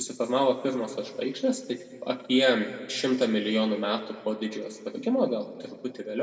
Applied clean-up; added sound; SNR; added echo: none; none; none; reverberation time 1.5 s.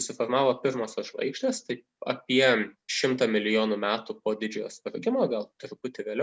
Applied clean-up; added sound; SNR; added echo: none; none; none; none.